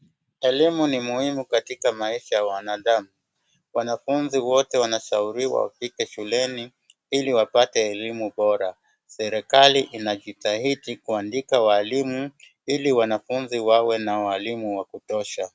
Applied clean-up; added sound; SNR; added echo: none; none; none; none.